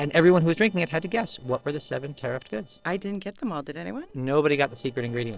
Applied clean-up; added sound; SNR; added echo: neural separator model SepFormer DNS4.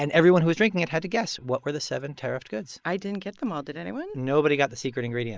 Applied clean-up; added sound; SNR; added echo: neural mask model Resemble Enhance denoiser.